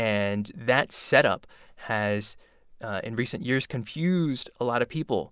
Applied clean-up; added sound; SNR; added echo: none; none; none; none.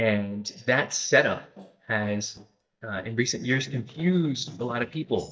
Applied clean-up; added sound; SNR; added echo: neural mask model DeepFilterNet 3.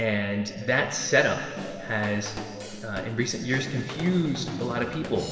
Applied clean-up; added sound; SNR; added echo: none; Drum / Drum kit; 12 dB; reverberation time 2.5 s.